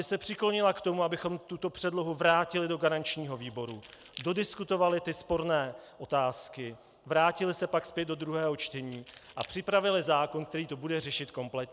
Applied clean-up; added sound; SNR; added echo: none; Keys jangling; 20 dB; none.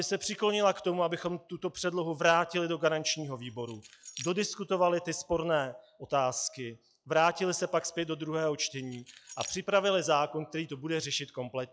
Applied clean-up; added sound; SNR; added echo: classical method log-MMSE.